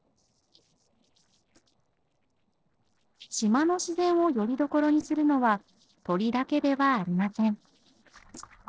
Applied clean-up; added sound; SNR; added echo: neural separator model SepFormer DNS4.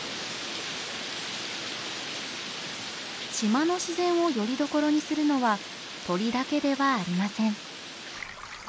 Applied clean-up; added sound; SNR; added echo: none; none; none; none.